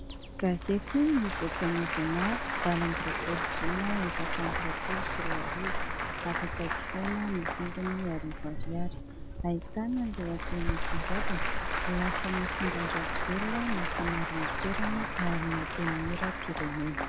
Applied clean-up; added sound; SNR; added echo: none; Applause / Crowd + Cricket; -2 dB; none.